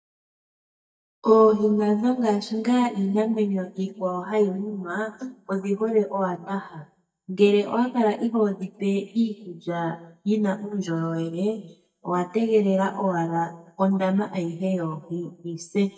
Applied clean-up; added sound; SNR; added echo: neural mask model DeepFilterNet 3.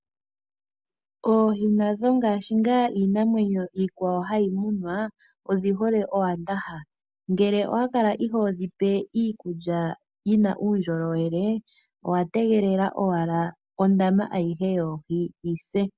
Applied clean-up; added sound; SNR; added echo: none; none; none; none.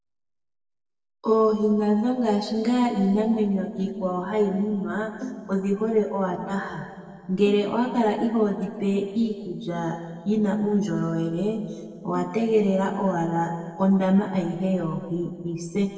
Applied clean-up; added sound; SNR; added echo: neural separator model SepFormer DNS4.